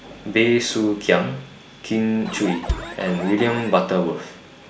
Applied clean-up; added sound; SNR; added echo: none; Alarm + Bass drum; 8 dB; none.